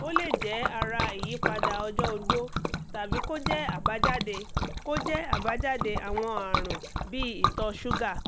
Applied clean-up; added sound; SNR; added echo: none; Liquid; -2 dB; none.